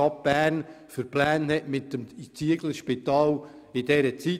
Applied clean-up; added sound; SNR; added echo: none; none; none; none.